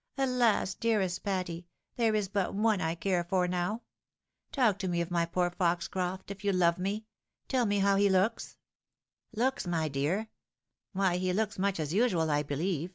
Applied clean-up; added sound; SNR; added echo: none; none; none; none.